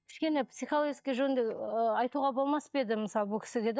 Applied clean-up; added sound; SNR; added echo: neural mask model DeepFilterNet 3.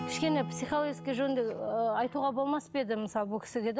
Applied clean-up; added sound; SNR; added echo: none; Acoustic guitar / Strum; 12 dB; none.